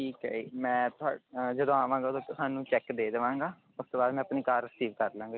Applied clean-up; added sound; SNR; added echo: none; none; none; none.